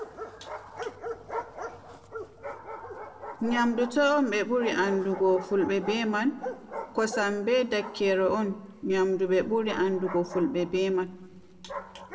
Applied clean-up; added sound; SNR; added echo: none; Bark; 13 dB; reverberation time 1.3 s.